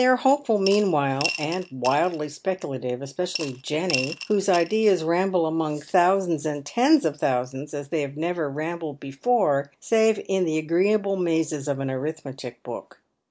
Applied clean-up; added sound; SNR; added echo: none; Coin (dropping) / Glass; 11 dB; none.